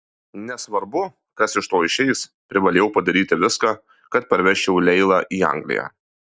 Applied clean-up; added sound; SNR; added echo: none; none; none; none.